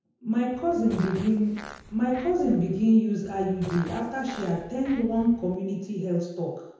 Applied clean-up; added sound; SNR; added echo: none; Fart; 16 dB; reverberation time 0.9 s.